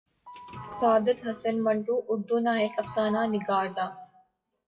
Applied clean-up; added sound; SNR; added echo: classical method WPE with log-MMSE.